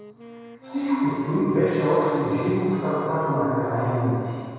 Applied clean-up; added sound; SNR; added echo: none; Wind instrument, woodwind instrument; 19 dB; reverberation time 2.2 s.